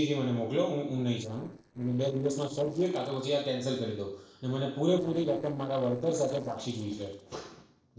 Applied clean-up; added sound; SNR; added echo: neural separator model SepFormer DNS4.